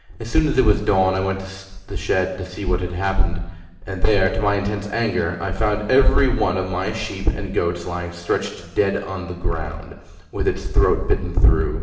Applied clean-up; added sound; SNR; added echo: none; none; none; reverberation time 1.1 s.